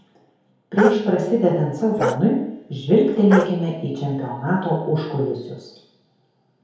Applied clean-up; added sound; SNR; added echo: none; Bark; 8 dB; reverberation time 0.9 s.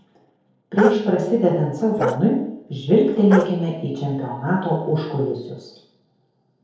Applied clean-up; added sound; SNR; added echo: neural separator model SepFormer DNS4.